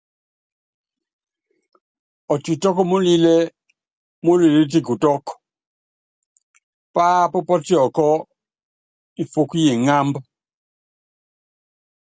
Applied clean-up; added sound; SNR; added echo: none; none; none; none.